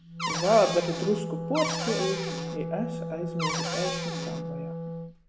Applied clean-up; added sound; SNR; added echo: none; Wind instrument, woodwind instrument + Cupboard open or close / Door; 2 dB; none.